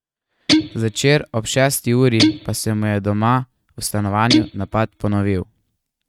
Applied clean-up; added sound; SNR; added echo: neural mask model RNNoise.